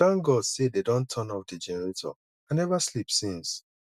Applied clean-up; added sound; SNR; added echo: none; none; none; none.